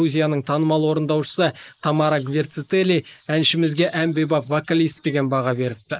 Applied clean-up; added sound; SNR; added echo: neural mask model Resemble Enhance denoiser.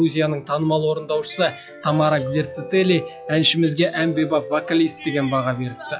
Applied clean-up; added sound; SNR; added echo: classical method log-MMSE.